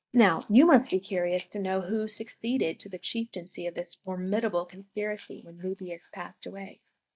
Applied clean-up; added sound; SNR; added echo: neural mask model DeepFilterNet 3.